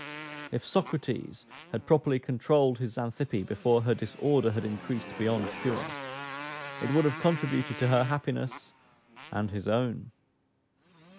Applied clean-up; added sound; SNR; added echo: none; Motorcycle; 13 dB; none.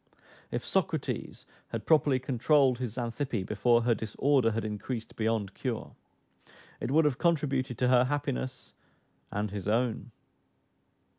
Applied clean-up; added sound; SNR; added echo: none; none; none; none.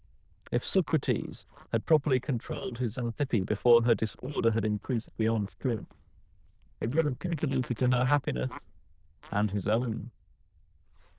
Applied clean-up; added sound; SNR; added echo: neural diffusion model UNIVERSE++.